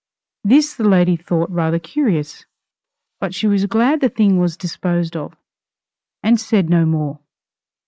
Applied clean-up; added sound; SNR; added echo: neural mask model Resemble Enhance denoiser.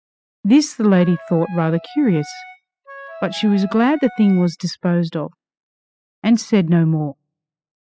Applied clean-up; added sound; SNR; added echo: classical method spectral subtraction.